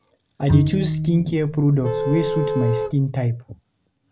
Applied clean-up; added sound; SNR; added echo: none; Vehicle horn, car horn, honking + Bowed string instrument; 2 dB; none.